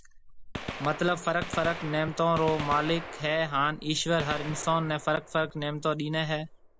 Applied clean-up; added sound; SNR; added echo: none; Gunshot, gunfire; 11 dB; none.